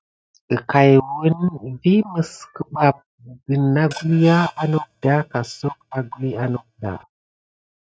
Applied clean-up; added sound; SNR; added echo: neural mask model RNNoise.